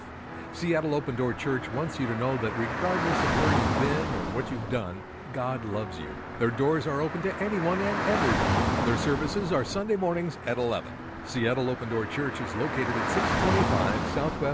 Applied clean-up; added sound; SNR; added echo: none; Traffic noise, roadway noise / Car; 1 dB; none.